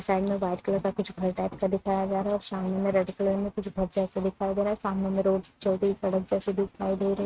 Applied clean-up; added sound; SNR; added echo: neural mask model RNNoise.